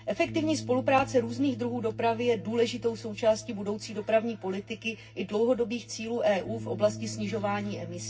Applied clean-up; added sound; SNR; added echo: none; Bass guitar; 13 dB; reverberation time 0.4 s.